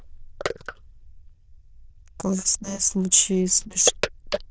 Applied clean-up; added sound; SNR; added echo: neural diffusion model UNIVERSE++.